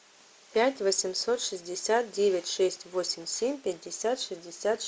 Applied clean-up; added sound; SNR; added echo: none; none; none; none.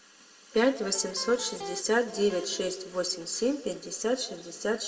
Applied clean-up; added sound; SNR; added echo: none; Electric guitar; 13 dB; reverberation time 1.7 s.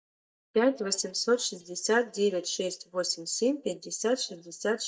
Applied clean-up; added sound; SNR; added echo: neural mask model DeepFilterNet 3.